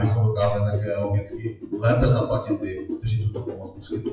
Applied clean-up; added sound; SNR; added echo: classical method WPE with log-MMSE.